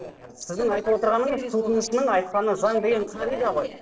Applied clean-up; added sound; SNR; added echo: neural separator model SepFormer DNS4.